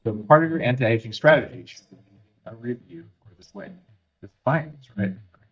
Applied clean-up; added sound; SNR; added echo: neural mask model DeepFilterNet 3.